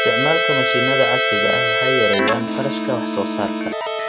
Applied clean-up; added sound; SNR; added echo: none; Keyboard (musical); -4 dB; none.